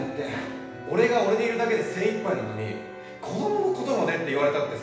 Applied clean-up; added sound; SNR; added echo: none; Bowed string instrument; 17 dB; reverberation time 0.9 s.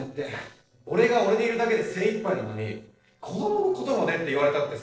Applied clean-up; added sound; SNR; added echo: neural separator model SepFormer DNS4.